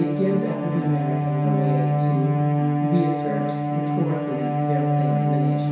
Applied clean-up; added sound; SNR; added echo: none; Bowed string instrument; -5 dB; reverberation time 0.7 s.